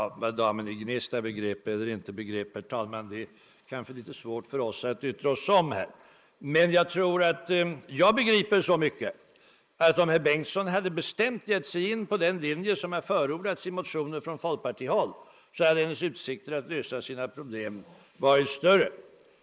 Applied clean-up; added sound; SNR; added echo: neural mask model Resemble Enhance denoiser.